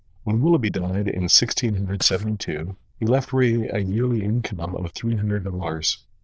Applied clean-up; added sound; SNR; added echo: neural diffusion model UNIVERSE++.